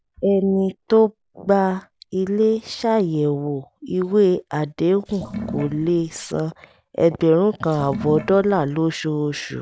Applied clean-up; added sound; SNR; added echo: none; Sink (filling or washing) / Water; 12 dB; none.